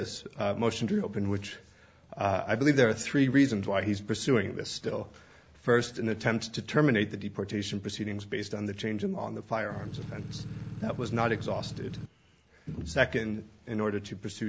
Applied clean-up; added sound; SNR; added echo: none; Engine / Truck / Car; 8 dB; none.